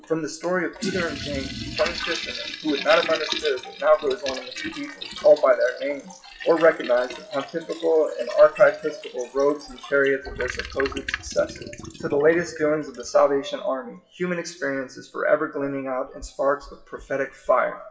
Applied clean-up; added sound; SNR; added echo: classical method WPE with log-MMSE.